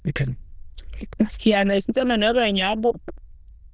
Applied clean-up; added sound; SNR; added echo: neural diffusion model UNIVERSE++.